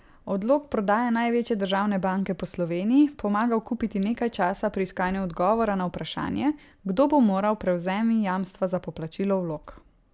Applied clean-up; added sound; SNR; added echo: none; none; none; none.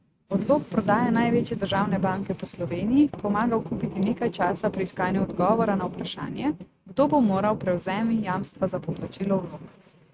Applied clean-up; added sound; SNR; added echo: neural mask model RNNoise.